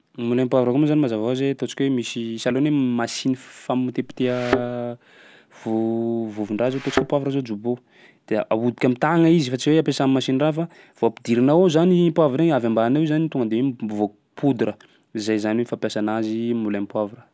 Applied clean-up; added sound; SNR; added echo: none; Thump, thud; 6 dB; none.